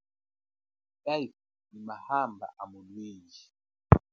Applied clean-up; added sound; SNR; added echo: none; none; none; none.